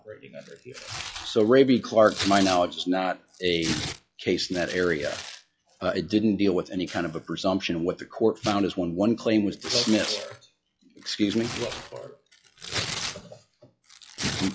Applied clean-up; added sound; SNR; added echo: classical method log-MMSE.